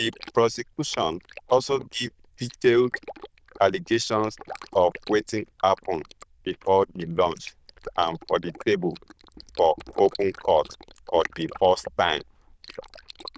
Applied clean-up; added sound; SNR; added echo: neural diffusion model UNIVERSE++.